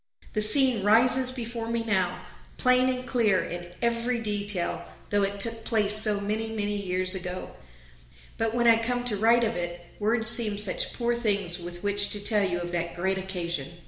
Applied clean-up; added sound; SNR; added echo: none; none; none; reverberation time 0.9 s.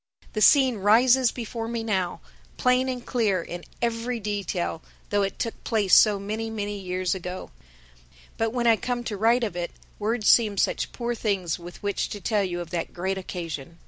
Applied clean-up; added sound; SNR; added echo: none; none; none; none.